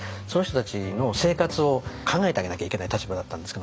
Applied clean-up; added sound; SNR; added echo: none; none; none; none.